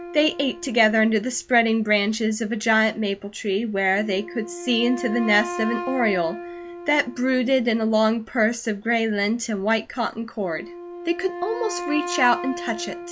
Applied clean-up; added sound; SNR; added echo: none; Wind instrument, woodwind instrument; 12 dB; none.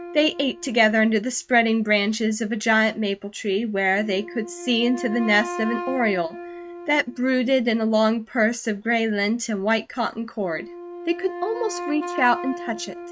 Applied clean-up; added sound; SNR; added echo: neural mask model RNNoise.